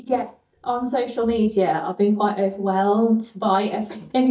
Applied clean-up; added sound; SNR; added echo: neural mask model DeepFilterNet 3.